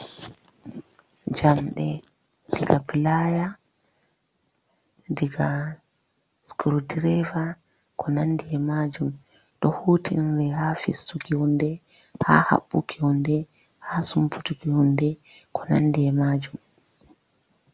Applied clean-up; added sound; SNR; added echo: none; none; none; none.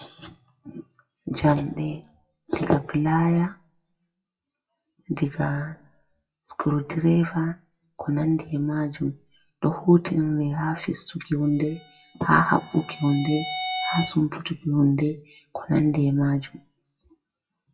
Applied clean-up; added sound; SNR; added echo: classical method WPE with log-MMSE.